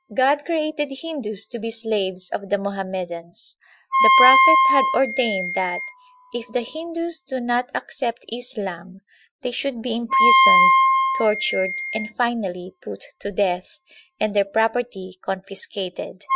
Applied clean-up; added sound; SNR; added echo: classical method Wiener filter.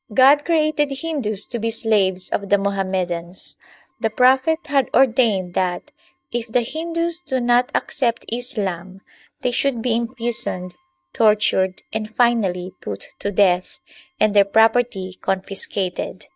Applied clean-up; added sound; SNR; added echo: neural mask model DeepFilterNet 3.